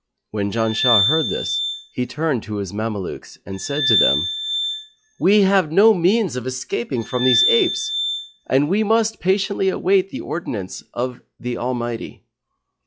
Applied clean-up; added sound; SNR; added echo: classical method log-MMSE.